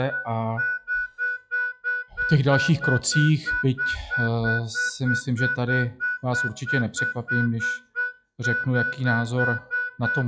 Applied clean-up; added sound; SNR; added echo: classical method log-MMSE.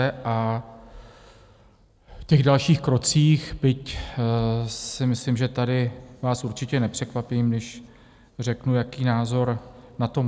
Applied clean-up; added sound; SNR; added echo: none; none; none; none.